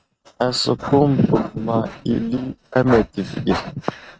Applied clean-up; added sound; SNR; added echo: neural mask model RNNoise.